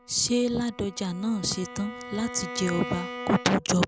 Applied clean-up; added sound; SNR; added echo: none; Bowed string instrument; 12 dB; none.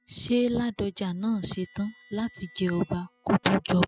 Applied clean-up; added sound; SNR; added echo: classical method spectral subtraction.